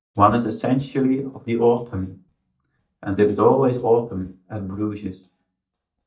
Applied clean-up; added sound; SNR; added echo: neural mask model DeepFilterNet 3.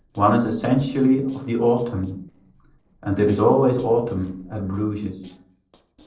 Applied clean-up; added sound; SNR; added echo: neural separator model SepFormer DNS4.